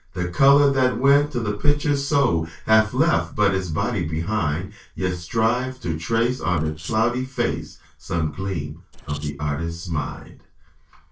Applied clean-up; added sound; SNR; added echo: neural separator model SepFormer DNS4.